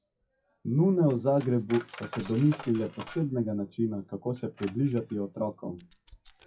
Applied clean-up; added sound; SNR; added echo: classical method WPE with log-MMSE.